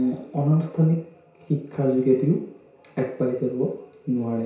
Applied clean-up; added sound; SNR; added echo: none; none; none; reverberation time 0.6 s.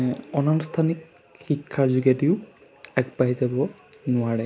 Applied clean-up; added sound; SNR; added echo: none; none; none; none.